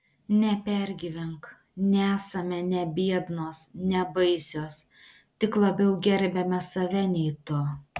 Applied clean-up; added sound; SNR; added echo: none; none; none; none.